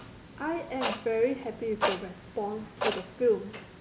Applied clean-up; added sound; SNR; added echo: none; Clock; 5 dB; none.